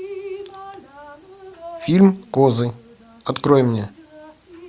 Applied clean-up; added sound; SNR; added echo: none; Drip; 17 dB; none.